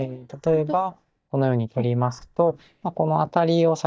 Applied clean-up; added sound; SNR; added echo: neural mask model DeepFilterNet 3.